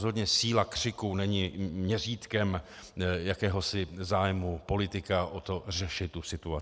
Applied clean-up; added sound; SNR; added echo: none; none; none; none.